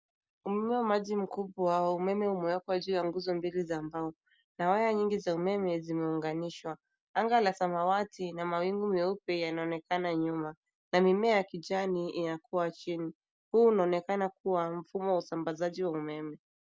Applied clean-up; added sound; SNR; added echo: none; none; none; none.